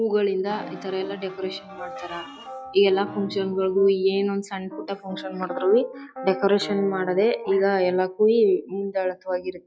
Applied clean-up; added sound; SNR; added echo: classical method log-MMSE.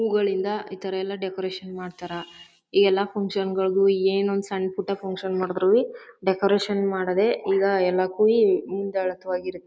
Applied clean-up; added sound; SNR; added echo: none; none; none; none.